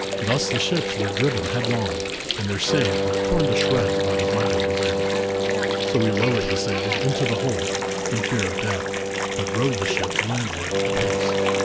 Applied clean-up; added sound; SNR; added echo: none; Water + Wind instrument, woodwind instrument; -3 dB; none.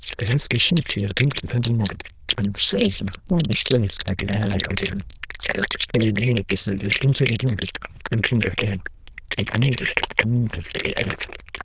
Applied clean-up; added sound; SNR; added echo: neural diffusion model UNIVERSE++.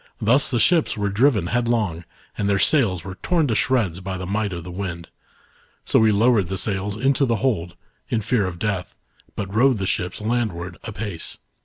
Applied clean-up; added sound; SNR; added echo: none; none; none; none.